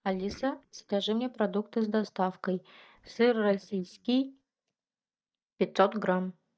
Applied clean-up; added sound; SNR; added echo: neural mask model DeepFilterNet 3.